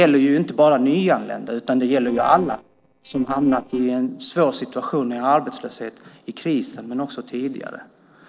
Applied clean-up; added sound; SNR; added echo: neural separator model SepFormer DNS4.